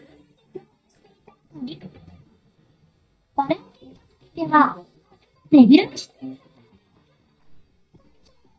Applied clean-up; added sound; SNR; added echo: neural mask model DeepFilterNet 3.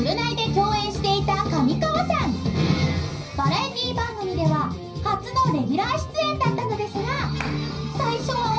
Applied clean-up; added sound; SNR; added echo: none; Clapping; 17 dB; reverberation time 0.5 s.